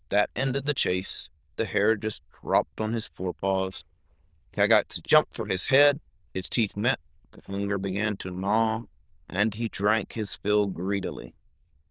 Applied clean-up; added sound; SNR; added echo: neural diffusion model UNIVERSE++.